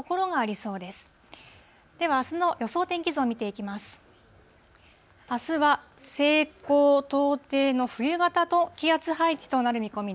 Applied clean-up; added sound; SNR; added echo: none; none; none; none.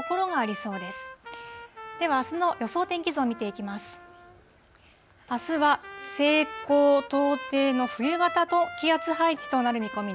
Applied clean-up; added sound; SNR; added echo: none; Trumpet; 13 dB; none.